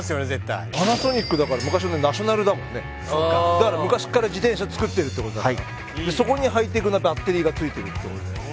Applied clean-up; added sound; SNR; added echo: none; none; none; none.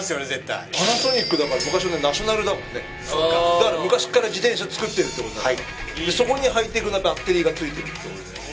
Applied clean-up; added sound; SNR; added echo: none; Keyboard (musical); 17 dB; reverberation time 0.2 s.